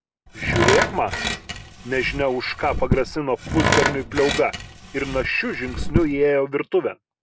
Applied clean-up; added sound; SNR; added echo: none; Tools; 2 dB; none.